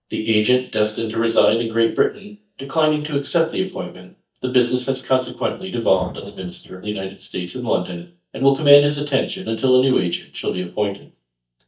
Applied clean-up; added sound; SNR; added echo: neural mask model DeepFilterNet 3.